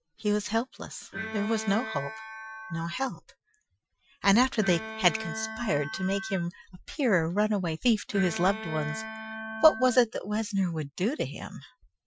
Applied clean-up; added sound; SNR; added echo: classical method Wiener filter.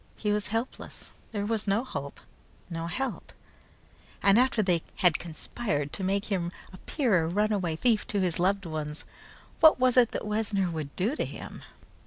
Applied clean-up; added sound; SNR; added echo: none; none; none; none.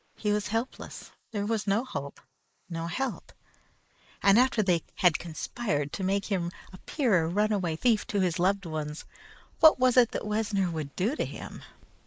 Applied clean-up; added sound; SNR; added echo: neural mask model Resemble Enhance denoiser.